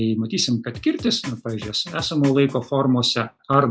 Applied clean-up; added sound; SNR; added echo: classical method log-MMSE.